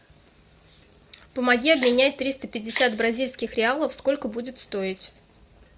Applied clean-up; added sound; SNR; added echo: none; Rattle (instrument); 2 dB; none.